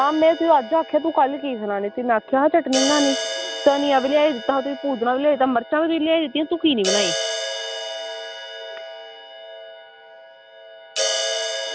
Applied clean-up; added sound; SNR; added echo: none; Crash cymbal; 7 dB; none.